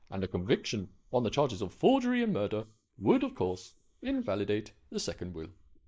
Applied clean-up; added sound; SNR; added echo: neural mask model Resemble Enhance denoiser.